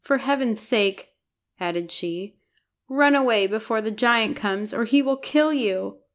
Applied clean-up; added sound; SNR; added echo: none; none; none; none.